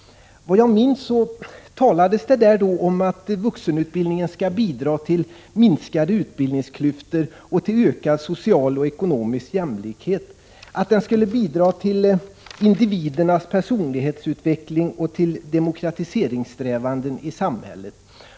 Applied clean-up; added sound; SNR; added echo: none; none; none; none.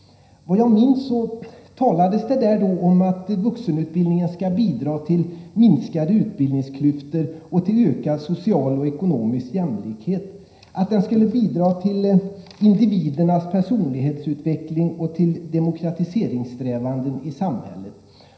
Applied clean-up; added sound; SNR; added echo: none; none; none; reverberation time 0.9 s.